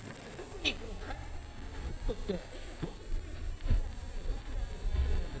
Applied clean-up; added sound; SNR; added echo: neural mask model DeepFilterNet 3.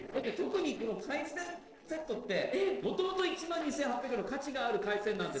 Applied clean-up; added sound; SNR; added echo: neural separator model SepFormer DNS4.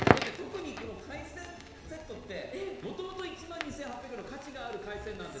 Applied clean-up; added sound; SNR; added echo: none; Crackle; -5 dB; reverberation time 1.1 s.